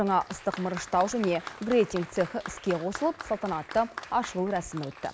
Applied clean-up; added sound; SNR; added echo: none; Applause; 14 dB; none.